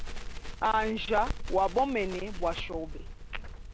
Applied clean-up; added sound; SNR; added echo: none; Crackle; 5 dB; none.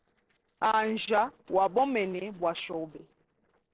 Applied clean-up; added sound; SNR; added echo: neural separator model SepFormer DNS4.